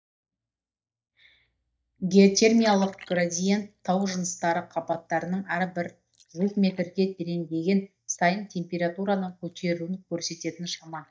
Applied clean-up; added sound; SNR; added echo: neural mask model DeepFilterNet 3.